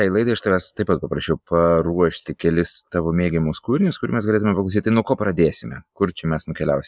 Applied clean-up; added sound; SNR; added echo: none; none; none; none.